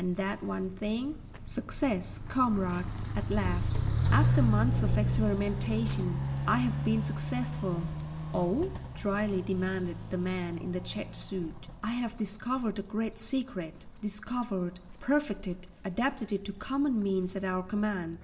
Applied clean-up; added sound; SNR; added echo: none; Walk, footsteps; 2 dB; reverberation time 1.8 s.